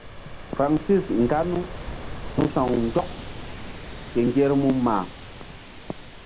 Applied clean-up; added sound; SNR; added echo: none; Ocean; 10 dB; none.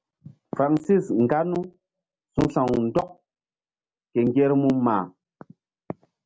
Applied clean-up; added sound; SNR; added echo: none; none; none; none.